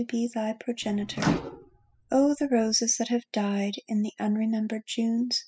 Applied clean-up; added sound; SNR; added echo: classical method spectral subtraction.